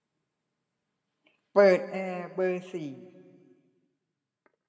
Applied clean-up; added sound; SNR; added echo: none; none; none; reverberation time 1.8 s.